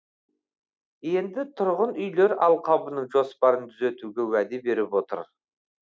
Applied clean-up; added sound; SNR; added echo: none; none; none; none.